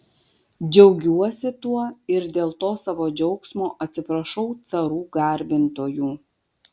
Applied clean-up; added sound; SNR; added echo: none; none; none; none.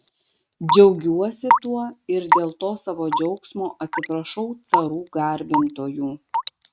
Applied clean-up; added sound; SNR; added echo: neural mask model RNNoise.